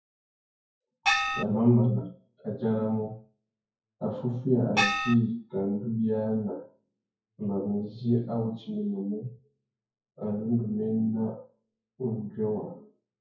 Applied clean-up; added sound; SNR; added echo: classical method WPE with log-MMSE.